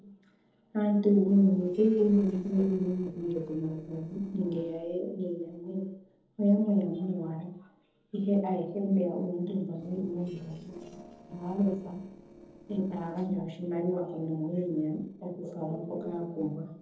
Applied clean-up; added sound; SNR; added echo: neural separator model SepFormer DNS4.